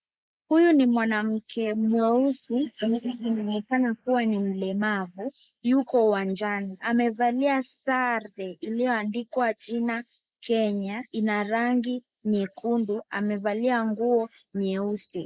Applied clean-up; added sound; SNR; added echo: neural mask model Resemble Enhance denoiser.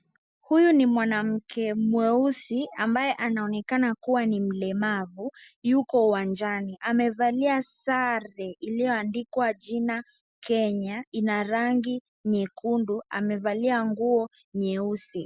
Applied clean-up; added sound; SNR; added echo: none; none; none; none.